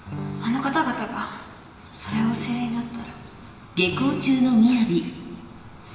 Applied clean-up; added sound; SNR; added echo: none; Acoustic guitar / Strum; 12 dB; reverberation time 2.0 s.